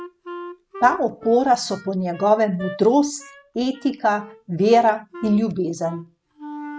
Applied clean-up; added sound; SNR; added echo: none; Wind instrument, woodwind instrument; 17 dB; none.